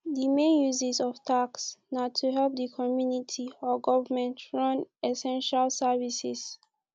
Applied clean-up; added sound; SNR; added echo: none; none; none; none.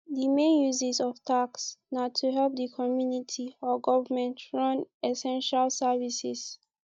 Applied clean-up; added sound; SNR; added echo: neural mask model DeepFilterNet 3.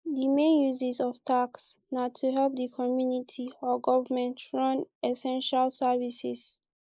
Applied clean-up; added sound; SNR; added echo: neural mask model Resemble Enhance denoiser.